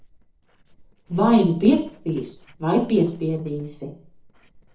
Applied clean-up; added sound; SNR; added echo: neural separator model SepFormer DNS4.